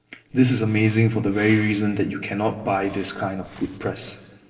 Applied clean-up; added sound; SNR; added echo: neural separator model SepFormer DNS4.